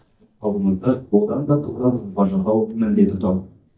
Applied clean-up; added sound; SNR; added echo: neural mask model DeepFilterNet 3.